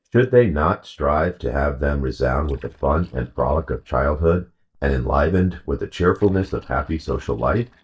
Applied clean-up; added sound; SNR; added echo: neural mask model DeepFilterNet 3.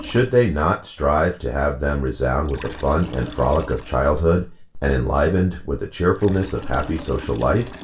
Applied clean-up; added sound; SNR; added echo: none; Liquid; 18 dB; reverberation time 0.3 s.